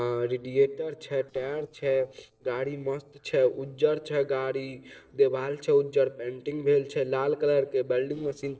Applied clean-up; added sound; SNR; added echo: neural separator model SepFormer DNS4.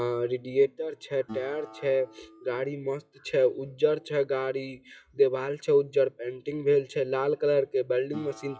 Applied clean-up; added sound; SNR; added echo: classical method WPE with log-MMSE.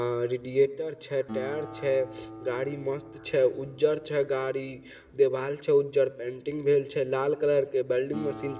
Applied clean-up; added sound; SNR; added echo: none; Acoustic guitar; 18 dB; reverberation time 1.7 s.